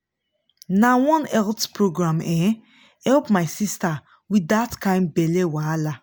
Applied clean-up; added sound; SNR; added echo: none; none; none; none.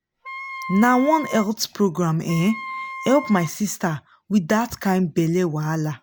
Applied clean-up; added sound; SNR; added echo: none; Wind instrument, woodwind instrument; 12 dB; none.